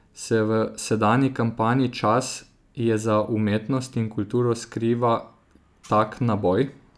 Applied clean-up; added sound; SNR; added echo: none; none; none; none.